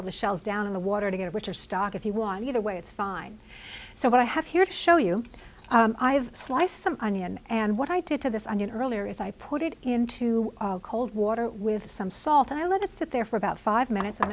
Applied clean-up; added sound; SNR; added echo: none; none; none; none.